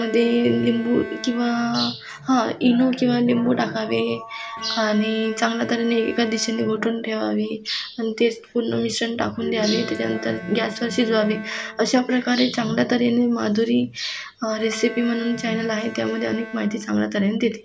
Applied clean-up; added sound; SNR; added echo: none; Bowed string instrument; 17 dB; none.